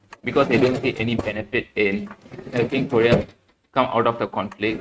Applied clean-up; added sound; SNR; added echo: neural mask model RNNoise.